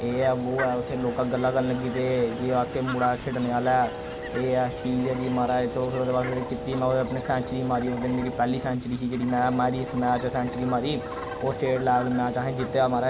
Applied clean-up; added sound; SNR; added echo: none; Fowl + Wind instrument, woodwind instrument; 9 dB; none.